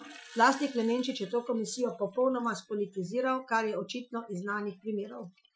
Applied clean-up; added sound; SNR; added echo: classical method Wiener filter.